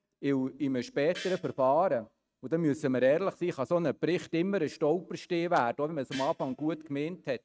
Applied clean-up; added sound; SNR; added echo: neural mask model RNNoise.